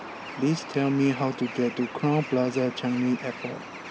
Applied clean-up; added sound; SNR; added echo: none; Bird; 12 dB; none.